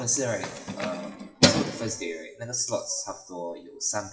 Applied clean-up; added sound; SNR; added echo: classical method WPE with log-MMSE.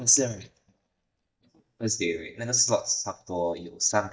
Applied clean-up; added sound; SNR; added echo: neural mask model DeepFilterNet 3.